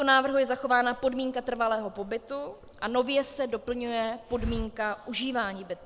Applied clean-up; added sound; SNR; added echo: none; Hiss; 16 dB; none.